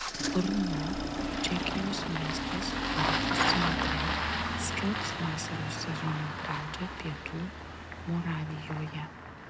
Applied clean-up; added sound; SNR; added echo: none; Engine starting; -3 dB; none.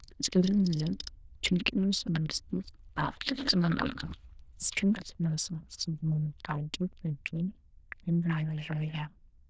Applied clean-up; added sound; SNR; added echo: neural diffusion model UNIVERSE++.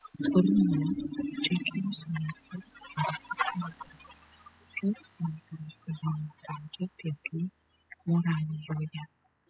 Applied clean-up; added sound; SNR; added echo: classical method spectral subtraction.